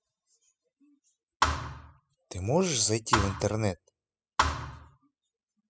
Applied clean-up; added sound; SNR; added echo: classical method spectral subtraction.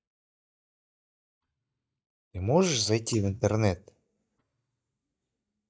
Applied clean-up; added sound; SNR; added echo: neural mask model DeepFilterNet 3.